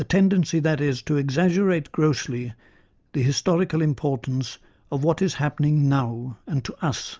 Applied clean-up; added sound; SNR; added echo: none; none; none; none.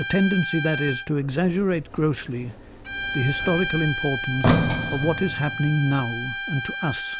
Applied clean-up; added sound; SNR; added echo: none; Bowed string instrument + Sliding door; 3 dB; none.